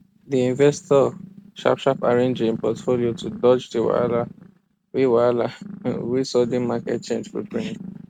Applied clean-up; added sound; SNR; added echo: neural mask model RNNoise.